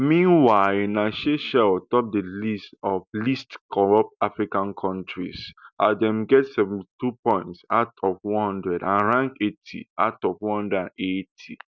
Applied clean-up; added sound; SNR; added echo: none; none; none; none.